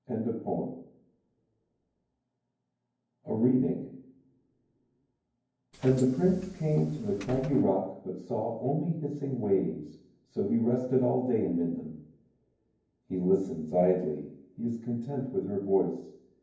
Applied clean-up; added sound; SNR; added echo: none; Bus; 16 dB; reverberation time 0.9 s.